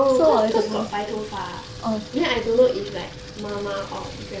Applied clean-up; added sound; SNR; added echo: none; Sink (filling or washing) / Water tap, faucet; 19 dB; none.